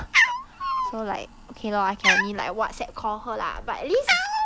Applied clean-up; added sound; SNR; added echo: none; Cat; -3 dB; none.